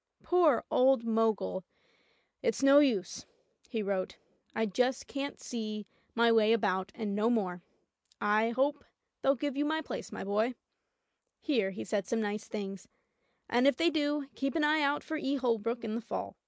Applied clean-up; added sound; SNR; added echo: neural mask model Resemble Enhance denoiser.